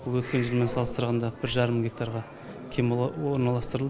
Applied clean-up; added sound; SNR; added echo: none; none; none; none.